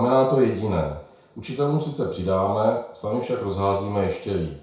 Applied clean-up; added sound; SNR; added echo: none; none; none; reverberation time 0.6 s.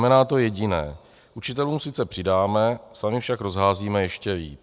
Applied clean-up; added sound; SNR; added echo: none; none; none; none.